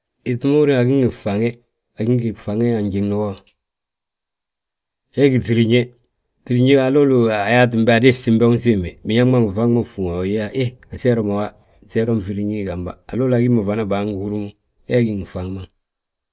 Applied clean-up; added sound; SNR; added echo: none; none; none; none.